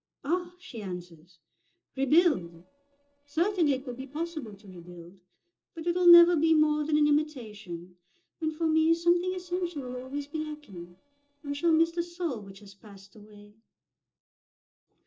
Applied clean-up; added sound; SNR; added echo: neural separator model SepFormer DNS4.